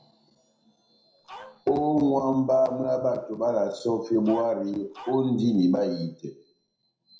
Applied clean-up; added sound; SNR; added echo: none; Dog; 19 dB; reverberation time 0.5 s.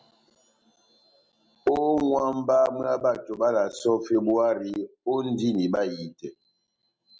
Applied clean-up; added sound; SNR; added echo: none; none; none; none.